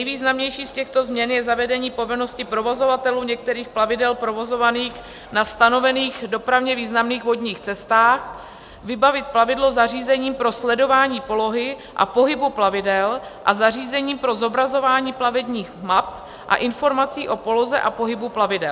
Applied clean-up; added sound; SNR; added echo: none; none; none; none.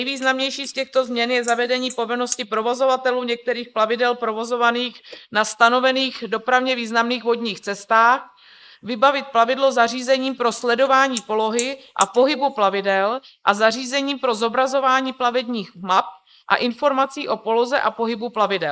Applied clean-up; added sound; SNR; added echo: neural mask model Resemble Enhance denoiser.